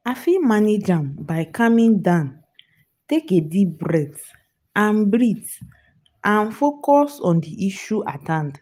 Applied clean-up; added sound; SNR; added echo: none; none; none; none.